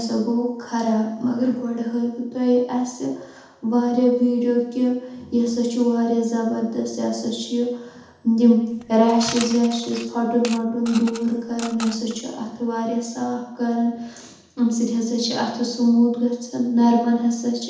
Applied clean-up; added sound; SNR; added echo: none; Coin (dropping) / Mechanisms; 16 dB; reverberation time 0.8 s.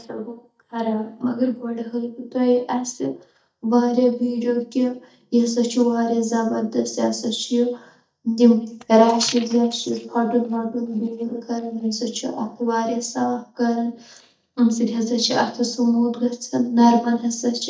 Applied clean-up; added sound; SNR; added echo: neural mask model DeepFilterNet 3.